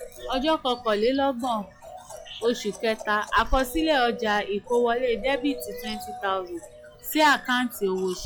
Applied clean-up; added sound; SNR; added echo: classical method log-MMSE.